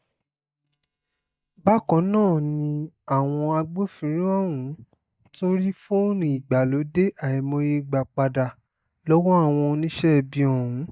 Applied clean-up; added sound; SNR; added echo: neural mask model DeepFilterNet 3.